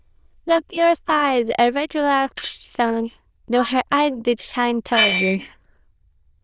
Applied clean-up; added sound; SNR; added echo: neural diffusion model UNIVERSE++.